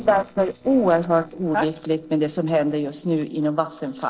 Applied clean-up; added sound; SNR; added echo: neural separator model SepFormer DNS4.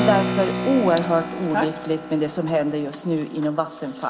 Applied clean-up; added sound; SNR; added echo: none; Keyboard (musical); 6 dB; reverberation time 0.5 s.